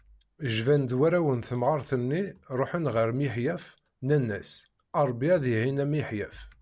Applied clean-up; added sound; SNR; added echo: none; none; none; none.